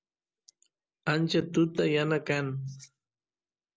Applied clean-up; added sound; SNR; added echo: none; none; none; none.